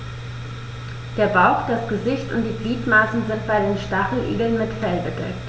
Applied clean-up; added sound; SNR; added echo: none; none; none; none.